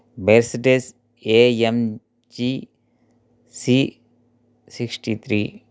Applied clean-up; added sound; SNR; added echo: none; none; none; none.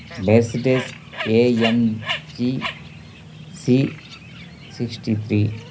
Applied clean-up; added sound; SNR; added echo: none; Bird; 12 dB; reverberation time 0.4 s.